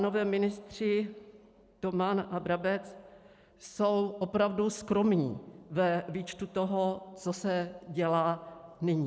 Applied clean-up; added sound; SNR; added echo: none; none; none; none.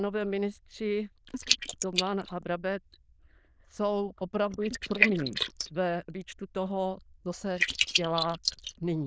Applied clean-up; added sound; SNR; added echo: neural diffusion model UNIVERSE++.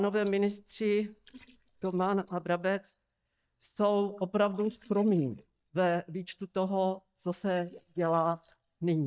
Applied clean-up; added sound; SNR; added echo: neural mask model DeepFilterNet 3.